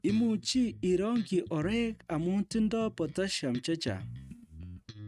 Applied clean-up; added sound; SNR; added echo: neural mask model RNNoise.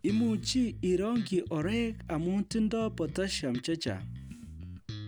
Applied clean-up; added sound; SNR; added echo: none; Bass guitar; 11 dB; none.